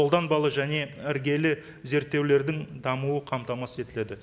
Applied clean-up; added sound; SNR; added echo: none; none; none; none.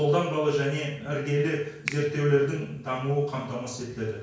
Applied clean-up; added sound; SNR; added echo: none; Finger snapping; 17 dB; reverberation time 0.5 s.